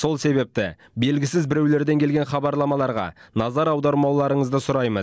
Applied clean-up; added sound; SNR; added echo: none; none; none; none.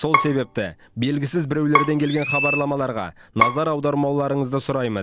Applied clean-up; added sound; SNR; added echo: none; Bowed string instrument + Chirp, tweet; 4 dB; none.